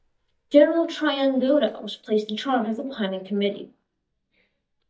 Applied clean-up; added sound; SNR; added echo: neural mask model DeepFilterNet 3.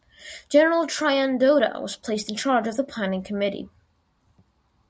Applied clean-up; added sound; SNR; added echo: none; none; none; none.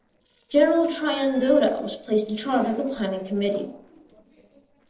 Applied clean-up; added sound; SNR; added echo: neural separator model SepFormer DNS4.